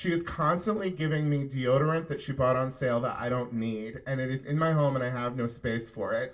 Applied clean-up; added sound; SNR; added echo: none; none; none; reverberation time 0.2 s.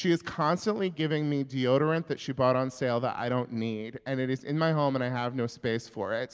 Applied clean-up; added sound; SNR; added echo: none; none; none; none.